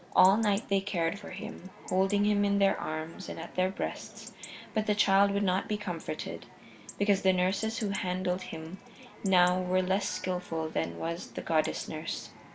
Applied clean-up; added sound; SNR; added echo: none; Chatter / Chirp, tweet / Livestock, farm animals, working animals; 20 dB; none.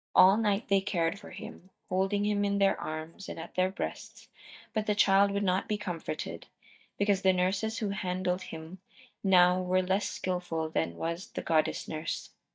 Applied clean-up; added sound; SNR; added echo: neural mask model DeepFilterNet 3.